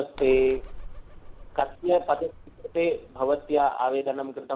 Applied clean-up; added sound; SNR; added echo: none; Bird; 15 dB; none.